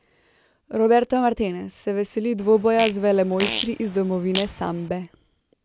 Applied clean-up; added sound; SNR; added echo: none; Fart; 9 dB; none.